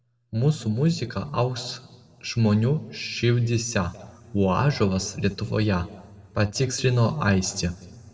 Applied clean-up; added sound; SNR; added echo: none; none; none; reverberation time 1.3 s.